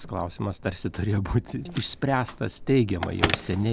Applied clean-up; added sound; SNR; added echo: none; Telephone; 8 dB; none.